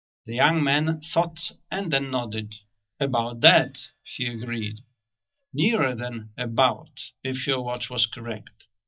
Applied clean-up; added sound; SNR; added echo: neural mask model DeepFilterNet 3.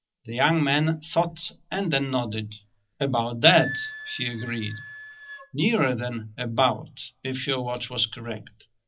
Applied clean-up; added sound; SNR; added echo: none; Wind instrument, woodwind instrument; 17 dB; reverberation time 0.4 s.